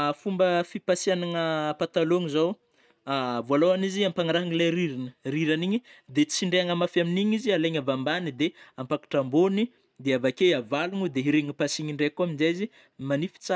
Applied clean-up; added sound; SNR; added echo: none; none; none; none.